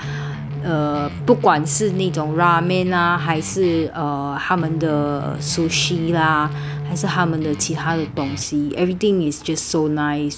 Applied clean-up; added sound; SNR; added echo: none; Guitar; 7 dB; none.